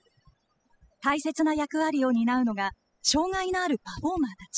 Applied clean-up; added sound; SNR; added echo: classical method spectral subtraction.